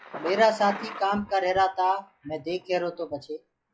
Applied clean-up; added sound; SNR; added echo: classical method log-MMSE.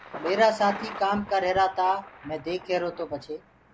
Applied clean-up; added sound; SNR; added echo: none; Thunder; 15 dB; none.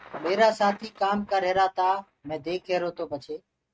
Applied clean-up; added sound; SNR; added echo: neural mask model RNNoise.